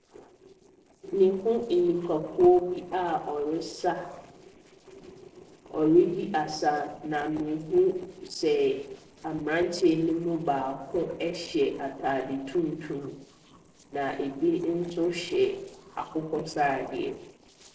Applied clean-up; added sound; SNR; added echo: neural separator model SepFormer DNS4.